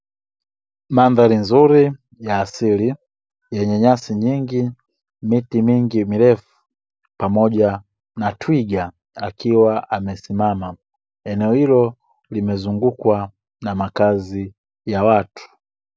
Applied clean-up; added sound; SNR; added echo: none; none; none; none.